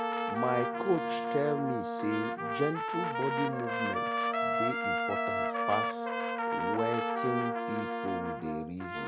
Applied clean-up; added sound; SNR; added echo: none; Brass instrument + Trumpet; -2 dB; none.